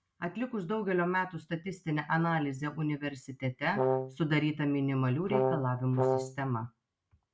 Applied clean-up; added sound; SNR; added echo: none; Brass instrument; -1 dB; none.